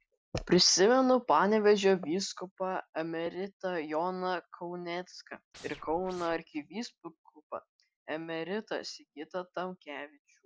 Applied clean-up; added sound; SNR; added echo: none; Scratching (performance technique); 19 dB; none.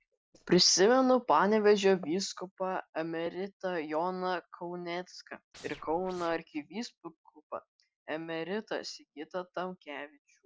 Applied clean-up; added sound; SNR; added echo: neural separator model SepFormer DNS4.